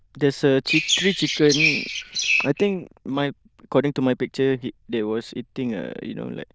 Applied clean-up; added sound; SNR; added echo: neural diffusion model UNIVERSE++.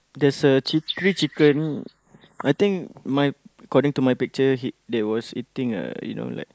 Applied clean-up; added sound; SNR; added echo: neural mask model Resemble Enhance denoiser.